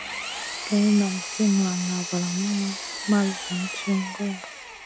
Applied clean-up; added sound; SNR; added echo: none; Engine; 8 dB; none.